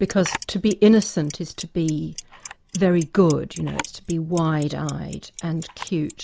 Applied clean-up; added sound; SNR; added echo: none; Clock + Camera; 16 dB; none.